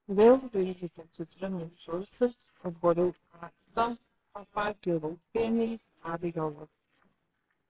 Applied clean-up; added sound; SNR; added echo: neural separator model SepFormer WHAMR!.